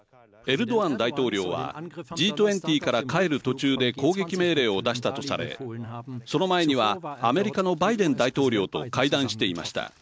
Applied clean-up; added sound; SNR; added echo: none; none; none; none.